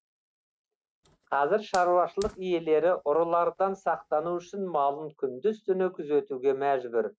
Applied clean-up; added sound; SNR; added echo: neural mask model RNNoise.